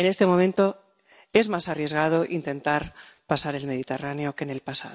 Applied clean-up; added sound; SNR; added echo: none; none; none; none.